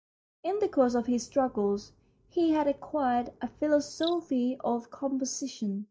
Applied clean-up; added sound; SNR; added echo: neural mask model DeepFilterNet 3.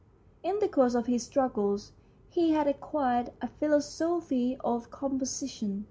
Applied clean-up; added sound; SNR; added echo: none; none; none; none.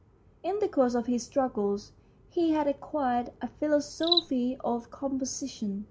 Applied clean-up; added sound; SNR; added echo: none; Cricket; 11 dB; none.